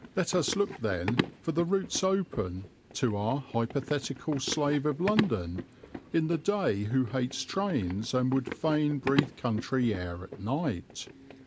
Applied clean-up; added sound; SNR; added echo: none; Run; 9 dB; none.